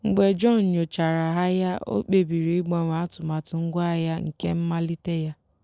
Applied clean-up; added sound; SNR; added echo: none; none; none; none.